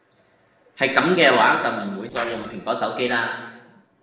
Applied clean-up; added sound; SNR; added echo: neural separator model SepFormer DNS4.